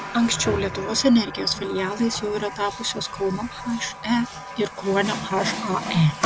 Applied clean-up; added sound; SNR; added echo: none; Water tap, faucet; 9 dB; none.